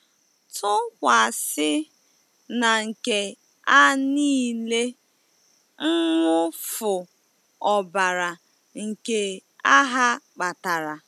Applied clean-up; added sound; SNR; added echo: none; none; none; none.